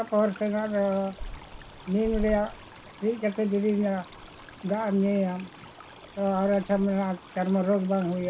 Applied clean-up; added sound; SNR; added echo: none; Stream; 15 dB; none.